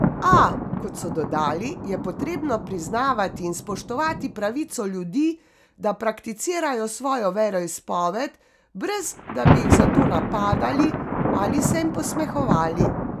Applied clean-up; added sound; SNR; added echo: none; Thunder; 0 dB; none.